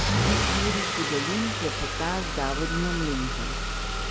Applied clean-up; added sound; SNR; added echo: none; Engine starting / Car; -4 dB; none.